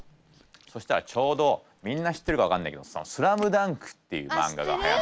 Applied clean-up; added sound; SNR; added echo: none; Chewing, mastication; 14 dB; none.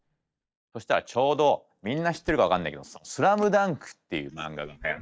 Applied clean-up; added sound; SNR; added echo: neural mask model DeepFilterNet 3.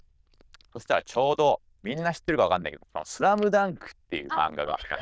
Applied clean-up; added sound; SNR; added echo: neural diffusion model UNIVERSE++.